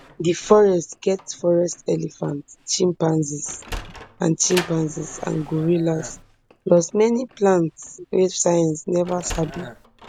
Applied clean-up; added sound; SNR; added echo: none; Sliding door + Burping, eructation; 18 dB; none.